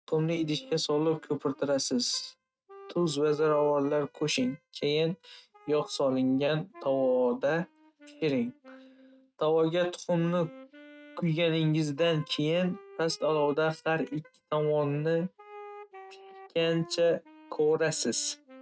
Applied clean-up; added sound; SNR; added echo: neural mask model RNNoise.